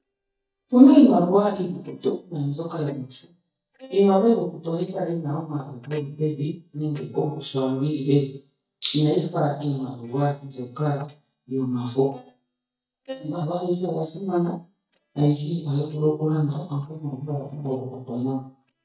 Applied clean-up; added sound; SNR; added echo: neural mask model DeepFilterNet 3.